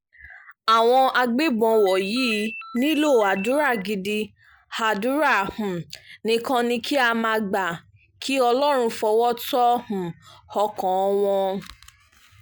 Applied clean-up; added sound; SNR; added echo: none; Ringtone; 15 dB; none.